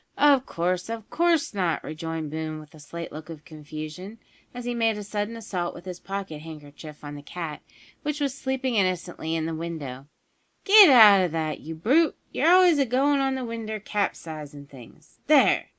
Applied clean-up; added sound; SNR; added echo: neural mask model Resemble Enhance denoiser.